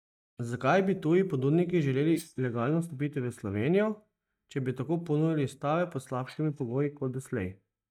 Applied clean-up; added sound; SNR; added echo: neural mask model DeepFilterNet 3.